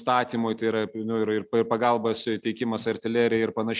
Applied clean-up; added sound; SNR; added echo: none; none; none; none.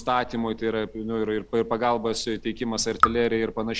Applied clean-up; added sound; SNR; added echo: none; Raindrop / Drip; 6 dB; none.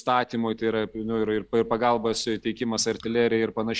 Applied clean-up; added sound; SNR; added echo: neural mask model DeepFilterNet 3.